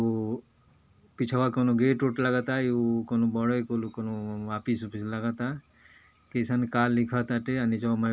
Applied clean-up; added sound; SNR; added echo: none; none; none; none.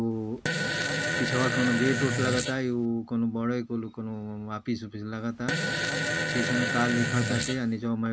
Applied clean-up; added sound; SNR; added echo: none; Fart; 0 dB; none.